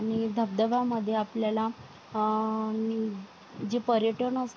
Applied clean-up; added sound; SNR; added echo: none; none; none; none.